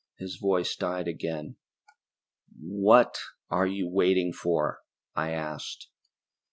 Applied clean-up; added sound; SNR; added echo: none; none; none; none.